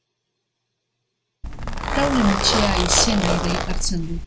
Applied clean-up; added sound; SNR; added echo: none; Zipper (clothing); -2 dB; none.